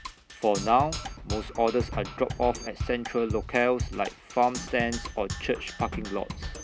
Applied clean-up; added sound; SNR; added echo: none; Percussion; 8 dB; none.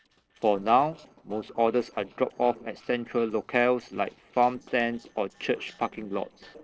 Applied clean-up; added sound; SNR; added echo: neural separator model SepFormer DNS4.